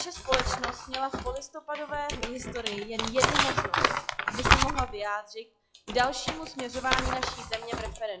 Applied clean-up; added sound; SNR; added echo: classical method log-MMSE.